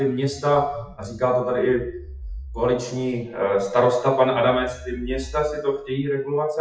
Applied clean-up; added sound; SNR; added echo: classical method WPE with log-MMSE.